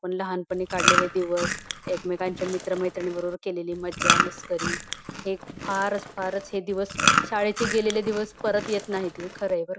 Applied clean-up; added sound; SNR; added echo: none; Chewing, mastication; 0 dB; none.